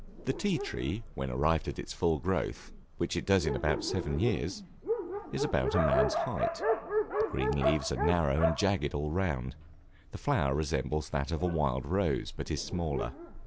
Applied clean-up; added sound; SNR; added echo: none; Dog; 4 dB; none.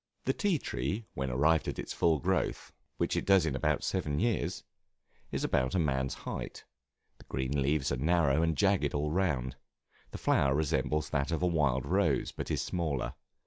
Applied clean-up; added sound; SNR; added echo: none; none; none; none.